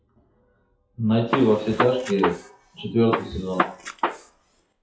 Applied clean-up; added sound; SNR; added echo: classical method WPE with log-MMSE.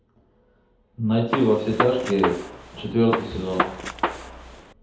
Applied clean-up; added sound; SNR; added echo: none; Gunshot, gunfire; 4 dB; reverberation time 2.0 s.